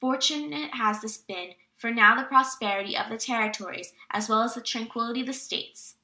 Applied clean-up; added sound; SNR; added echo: none; none; none; none.